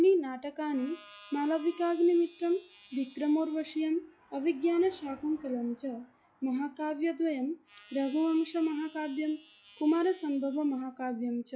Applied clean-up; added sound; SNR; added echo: classical method log-MMSE.